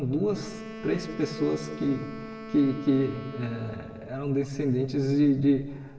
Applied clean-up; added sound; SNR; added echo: none; Wind instrument, woodwind instrument; 15 dB; reverberation time 1.9 s.